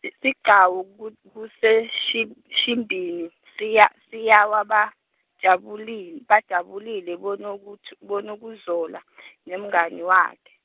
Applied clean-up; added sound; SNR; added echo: none; none; none; none.